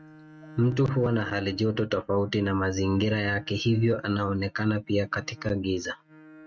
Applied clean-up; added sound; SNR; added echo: neural mask model RNNoise.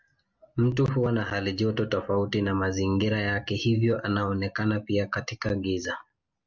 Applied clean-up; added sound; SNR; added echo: none; none; none; none.